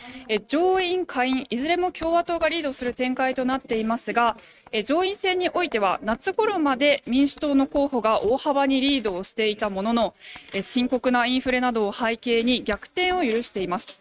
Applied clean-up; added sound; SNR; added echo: neural mask model RNNoise.